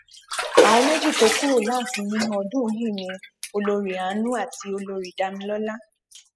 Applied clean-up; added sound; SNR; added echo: classical method spectral subtraction.